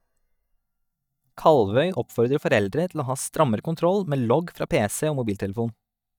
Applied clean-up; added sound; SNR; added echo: neural mask model DeepFilterNet 3.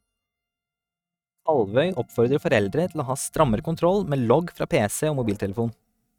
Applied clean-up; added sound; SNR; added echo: neural mask model RNNoise.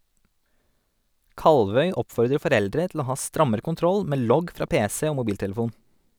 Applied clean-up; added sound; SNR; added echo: none; none; none; none.